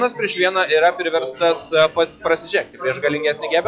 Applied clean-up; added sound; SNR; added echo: classical method log-MMSE.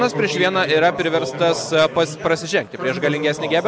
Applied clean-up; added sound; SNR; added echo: none; none; none; none.